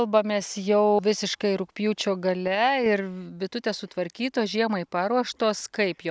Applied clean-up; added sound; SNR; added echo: none; none; none; none.